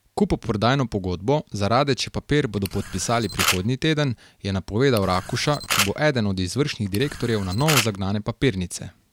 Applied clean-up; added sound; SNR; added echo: none; Camera; 5 dB; none.